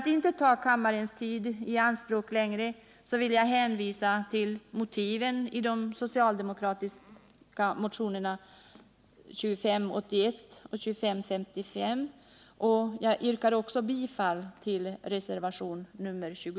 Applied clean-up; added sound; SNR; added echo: none; none; none; none.